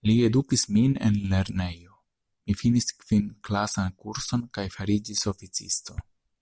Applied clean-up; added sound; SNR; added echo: none; none; none; none.